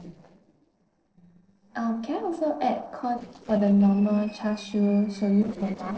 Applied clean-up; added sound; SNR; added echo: neural separator model SepFormer DNS4.